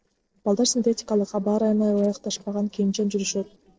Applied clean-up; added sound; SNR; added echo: neural separator model SepFormer DNS4.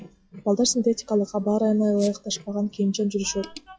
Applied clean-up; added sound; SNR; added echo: classical method log-MMSE.